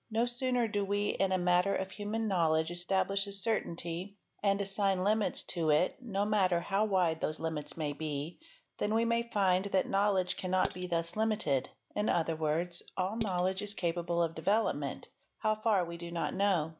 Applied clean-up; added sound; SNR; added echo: none; Dishes, pots, and pans; 13 dB; none.